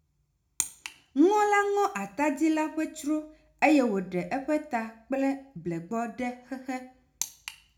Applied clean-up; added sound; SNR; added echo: none; none; none; reverberation time 0.4 s.